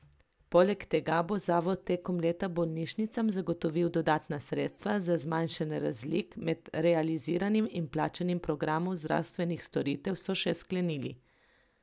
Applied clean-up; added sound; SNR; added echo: none; none; none; none.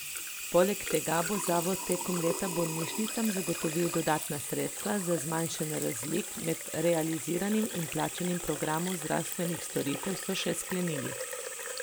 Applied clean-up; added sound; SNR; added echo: none; Sink (filling or washing) / Water tap, faucet; 6 dB; none.